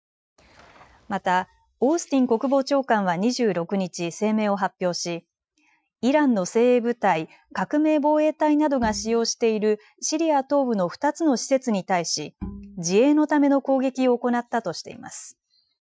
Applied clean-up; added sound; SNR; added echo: classical method Wiener filter.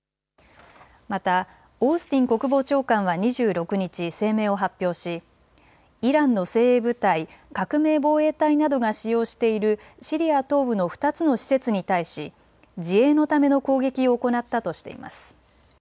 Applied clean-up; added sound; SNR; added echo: none; none; none; none.